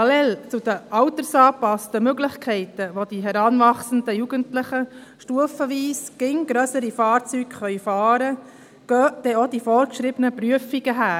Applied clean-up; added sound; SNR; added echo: none; none; none; none.